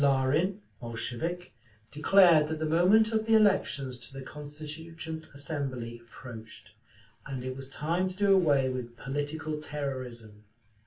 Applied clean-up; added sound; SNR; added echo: none; none; none; reverberation time 0.2 s.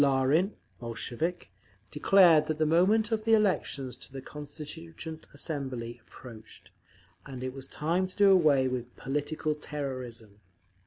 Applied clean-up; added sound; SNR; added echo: none; none; none; none.